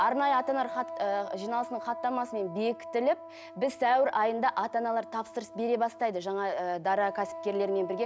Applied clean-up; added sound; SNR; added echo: none; Wind instrument, woodwind instrument; 13 dB; none.